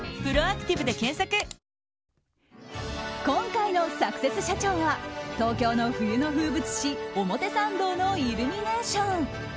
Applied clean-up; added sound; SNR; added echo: none; none; none; none.